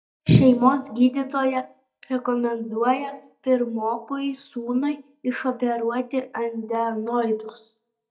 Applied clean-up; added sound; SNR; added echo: neural mask model DeepFilterNet 3.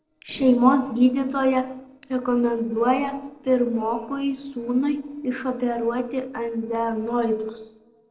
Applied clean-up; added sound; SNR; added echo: neural separator model SepFormer DNS4.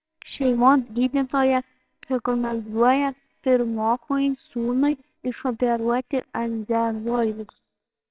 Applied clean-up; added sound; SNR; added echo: neural separator model SepFormer WHAMR!.